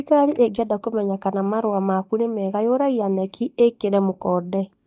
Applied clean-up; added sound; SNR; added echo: neural mask model DeepFilterNet 3.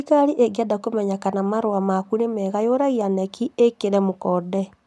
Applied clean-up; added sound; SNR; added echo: none; none; none; none.